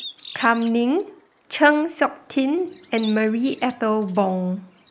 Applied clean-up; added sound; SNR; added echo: neural mask model Resemble Enhance denoiser.